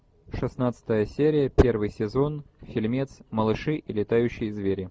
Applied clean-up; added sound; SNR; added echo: none; none; none; none.